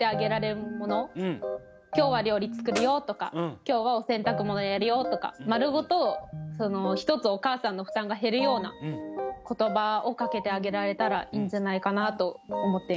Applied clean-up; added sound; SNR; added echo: none; Clapping; 11 dB; none.